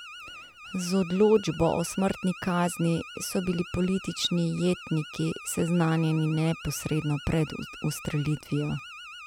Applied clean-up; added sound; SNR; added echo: none; Alarm; 16 dB; none.